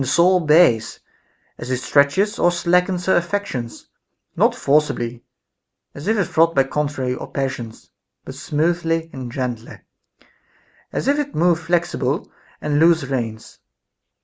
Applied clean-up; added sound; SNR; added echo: none; none; none; none.